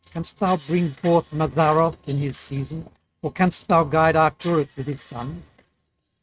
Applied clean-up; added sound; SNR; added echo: neural mask model RNNoise.